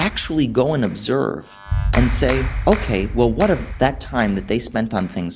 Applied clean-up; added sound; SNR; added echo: none; Clapping; 5 dB; none.